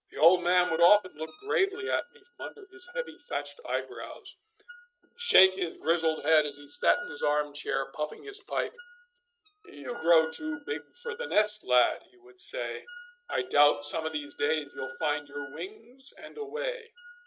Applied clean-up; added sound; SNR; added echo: neural mask model RNNoise.